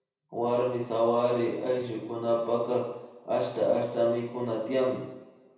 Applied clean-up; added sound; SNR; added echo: none; none; none; reverberation time 0.9 s.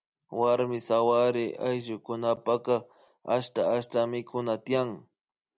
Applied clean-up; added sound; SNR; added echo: none; none; none; none.